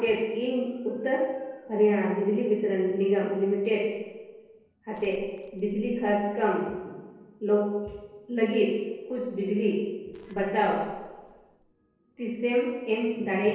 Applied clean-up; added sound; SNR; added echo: neural separator model SepFormer DNS4.